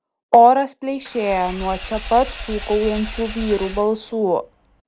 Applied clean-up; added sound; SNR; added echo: none; Engine / Vehicle; 13 dB; none.